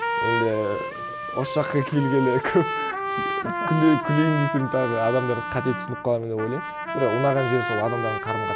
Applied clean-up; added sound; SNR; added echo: none; Trumpet; 4 dB; none.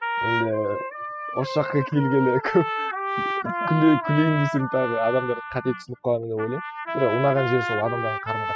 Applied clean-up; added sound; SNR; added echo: classical method spectral subtraction.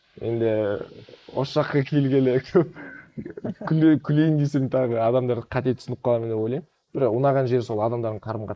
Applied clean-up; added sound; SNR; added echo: neural mask model Resemble Enhance denoiser.